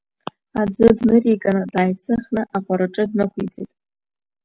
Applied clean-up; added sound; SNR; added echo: none; none; none; none.